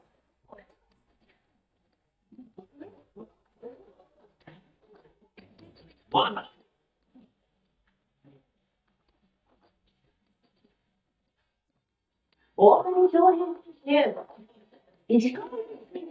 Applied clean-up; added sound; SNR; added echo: neural mask model DeepFilterNet 3.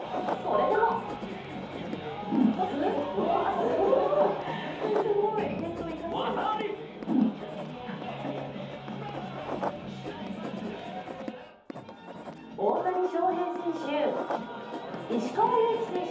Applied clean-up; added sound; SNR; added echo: none; Writing; 12 dB; reverberation time 0.6 s.